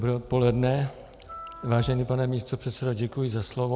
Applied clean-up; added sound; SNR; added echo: none; Wind instrument, woodwind instrument; 19 dB; none.